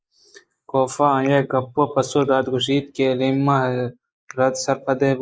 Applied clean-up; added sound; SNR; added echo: neural mask model Resemble Enhance denoiser.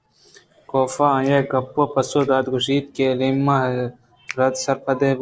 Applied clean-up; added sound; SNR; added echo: neural separator model SepFormer DNS4.